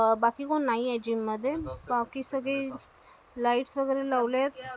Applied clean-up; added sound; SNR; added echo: none; none; none; none.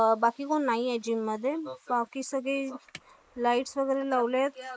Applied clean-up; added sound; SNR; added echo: neural mask model Resemble Enhance denoiser.